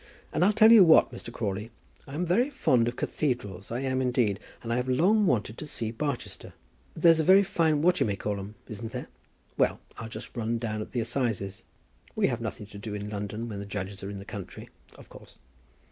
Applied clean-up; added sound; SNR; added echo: none; none; none; none.